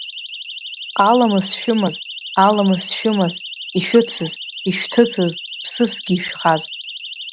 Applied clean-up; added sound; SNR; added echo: none; Siren; 12 dB; none.